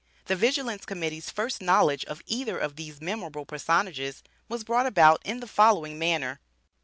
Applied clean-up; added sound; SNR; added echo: none; none; none; none.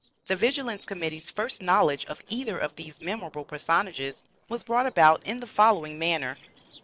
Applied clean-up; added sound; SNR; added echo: neural separator model SepFormer DNS4.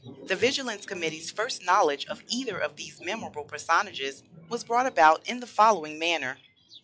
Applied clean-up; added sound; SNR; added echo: classical method log-MMSE.